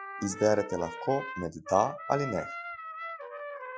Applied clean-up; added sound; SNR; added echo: classical method Wiener filter.